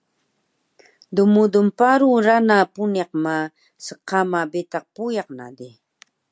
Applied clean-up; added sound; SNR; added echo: none; none; none; none.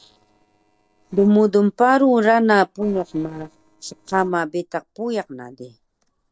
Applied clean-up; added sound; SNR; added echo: neural separator model SepFormer DNS4.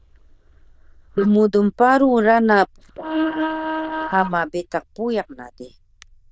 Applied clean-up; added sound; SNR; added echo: neural diffusion model UNIVERSE++.